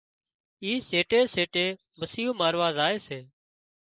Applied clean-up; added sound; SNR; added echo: neural mask model Resemble Enhance denoiser.